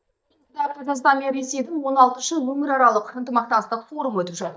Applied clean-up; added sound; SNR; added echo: neural mask model DeepFilterNet 3.